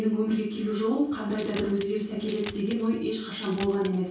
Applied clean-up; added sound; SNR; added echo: none; Coin (dropping); 9 dB; reverberation time 0.6 s.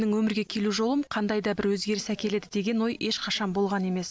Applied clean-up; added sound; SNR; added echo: none; none; none; none.